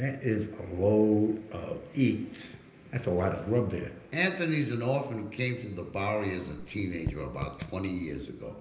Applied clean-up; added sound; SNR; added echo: none; Raindrop / Drip; 10 dB; reverberation time 0.8 s.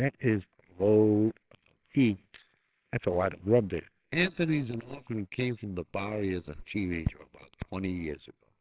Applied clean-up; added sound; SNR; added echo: neural separator model SepFormer WHAMR!.